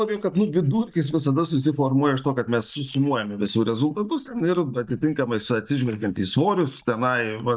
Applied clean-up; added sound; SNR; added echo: neural mask model DeepFilterNet 3.